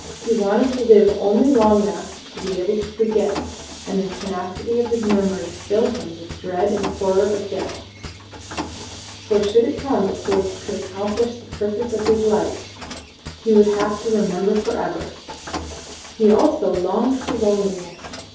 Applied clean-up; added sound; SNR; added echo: none; Mechanisms; 13 dB; reverberation time 0.6 s.